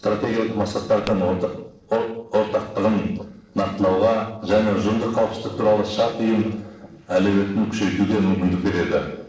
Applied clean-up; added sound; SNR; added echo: neural separator model SepFormer DNS4.